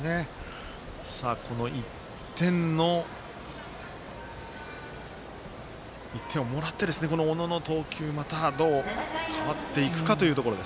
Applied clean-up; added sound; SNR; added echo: none; none; none; none.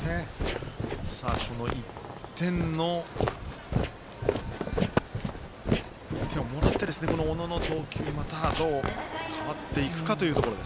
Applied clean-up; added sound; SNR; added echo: none; Walk, footsteps; -1 dB; none.